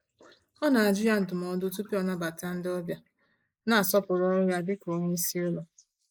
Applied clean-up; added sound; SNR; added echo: neural mask model Resemble Enhance denoiser.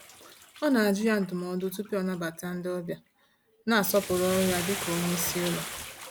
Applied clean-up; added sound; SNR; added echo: none; Bathtub (filling or washing); 10 dB; none.